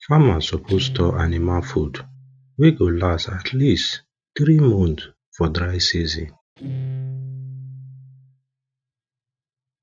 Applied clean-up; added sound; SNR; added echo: neural mask model RNNoise.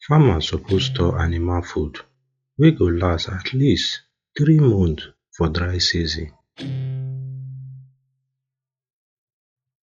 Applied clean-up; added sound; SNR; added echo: classical method log-MMSE.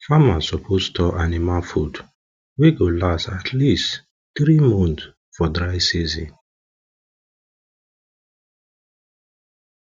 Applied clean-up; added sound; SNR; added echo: none; none; none; none.